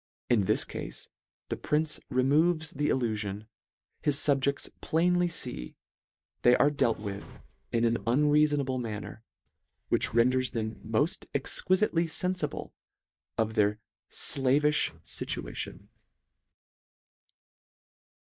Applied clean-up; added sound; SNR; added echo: neural mask model DeepFilterNet 3.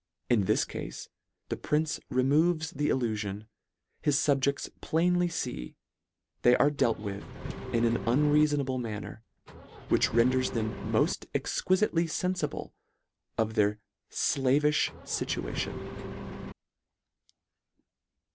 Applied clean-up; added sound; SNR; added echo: none; Engine; 9 dB; none.